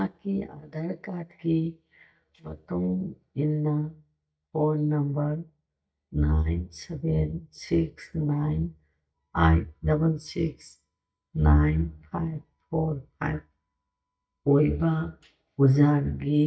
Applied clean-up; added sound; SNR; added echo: neural mask model DeepFilterNet 3.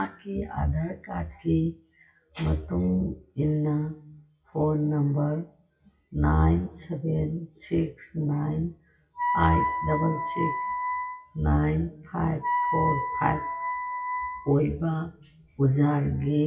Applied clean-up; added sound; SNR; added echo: classical method WPE with log-MMSE.